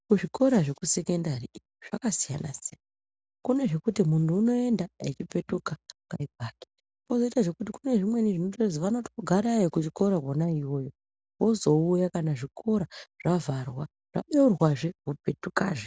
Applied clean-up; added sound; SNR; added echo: none; none; none; none.